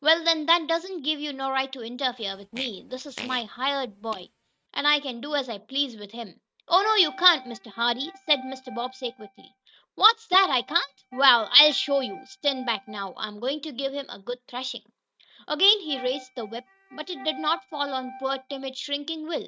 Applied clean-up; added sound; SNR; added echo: neural mask model RNNoise.